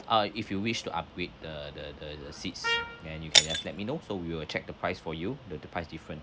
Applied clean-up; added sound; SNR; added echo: none; Trumpet + Shatter; -2 dB; none.